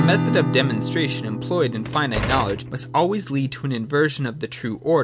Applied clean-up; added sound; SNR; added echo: none; Acoustic guitar / Strum + Door; 4 dB; none.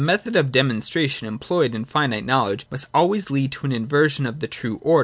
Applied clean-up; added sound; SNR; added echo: none; none; none; none.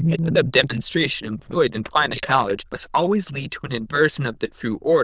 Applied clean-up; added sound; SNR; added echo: neural diffusion model UNIVERSE++.